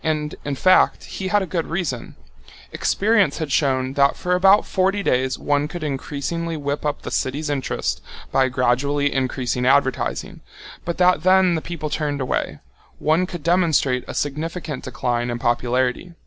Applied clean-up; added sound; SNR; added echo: none; none; none; none.